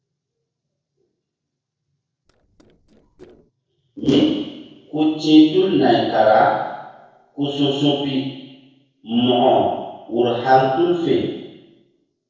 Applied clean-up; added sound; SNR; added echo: neural separator model SepFormer DNS4.